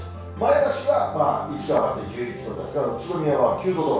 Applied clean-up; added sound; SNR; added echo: none; Thump, thud; 20 dB; reverberation time 0.6 s.